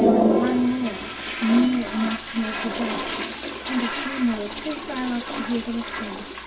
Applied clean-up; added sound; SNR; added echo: none; Toilet flush; 0 dB; reverberation time 0.2 s.